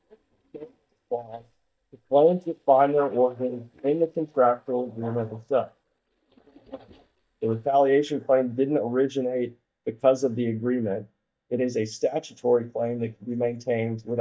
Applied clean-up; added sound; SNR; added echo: neural mask model DeepFilterNet 3.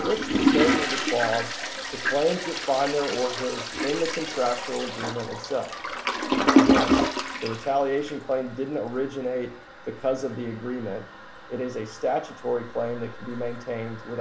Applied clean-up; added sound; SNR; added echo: none; Toilet flush; -1 dB; reverberation time 0.5 s.